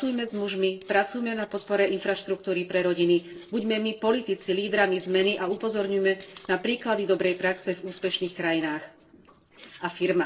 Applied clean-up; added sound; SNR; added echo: neural separator model SepFormer DNS4.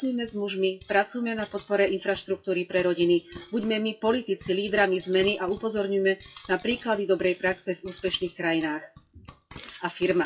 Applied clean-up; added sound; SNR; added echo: classical method WPE with log-MMSE.